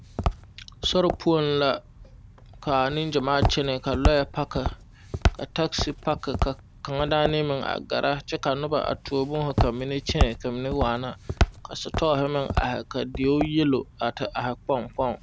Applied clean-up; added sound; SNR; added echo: none; Walk, footsteps; 4 dB; none.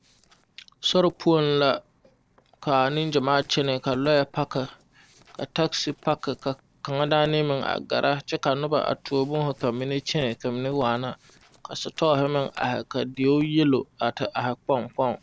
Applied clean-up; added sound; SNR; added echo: neural separator model SepFormer DNS4.